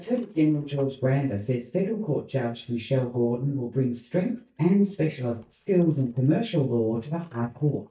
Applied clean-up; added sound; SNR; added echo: neural mask model DeepFilterNet 3.